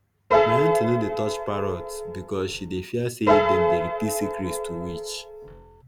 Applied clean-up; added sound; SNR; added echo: none; Piano; -5 dB; none.